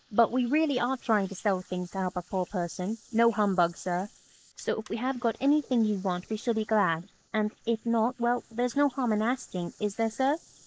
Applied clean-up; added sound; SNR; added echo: neural mask model Resemble Enhance denoiser.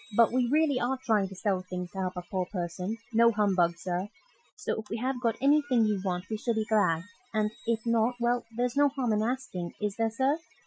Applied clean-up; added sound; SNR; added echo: classical method Wiener filter.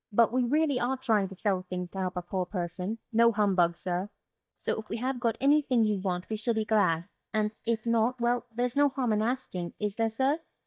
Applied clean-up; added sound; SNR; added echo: neural mask model DeepFilterNet 3.